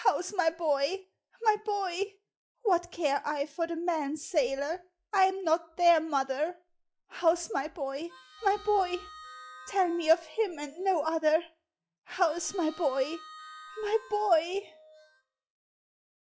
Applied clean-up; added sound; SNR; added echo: classical method log-MMSE.